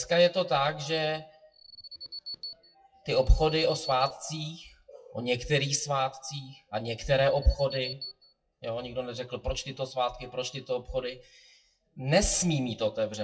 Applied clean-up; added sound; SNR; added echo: classical method WPE with log-MMSE.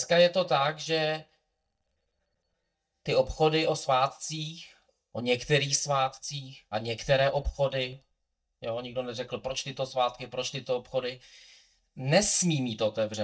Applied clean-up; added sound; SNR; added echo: neural mask model DeepFilterNet 3.